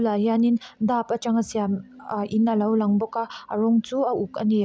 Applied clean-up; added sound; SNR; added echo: none; none; none; none.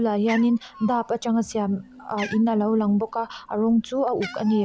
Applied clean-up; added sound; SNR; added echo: none; Cat; 18 dB; none.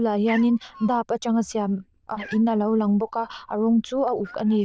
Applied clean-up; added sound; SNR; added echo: neural diffusion model UNIVERSE++.